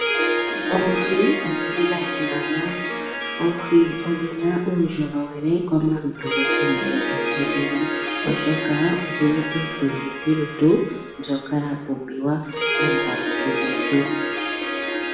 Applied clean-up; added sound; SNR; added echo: none; Harp; 2 dB; reverberation time 0.8 s.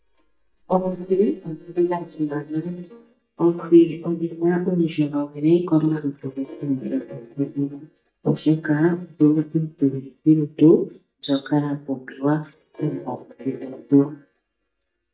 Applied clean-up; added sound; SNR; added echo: neural mask model DeepFilterNet 3.